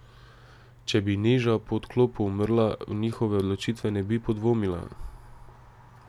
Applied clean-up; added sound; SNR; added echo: none; none; none; none.